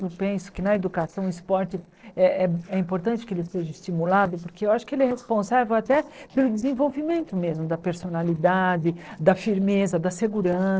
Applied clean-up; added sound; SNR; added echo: neural separator model SepFormer DNS4.